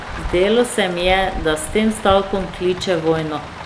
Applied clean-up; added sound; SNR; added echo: none; Rain; 11 dB; none.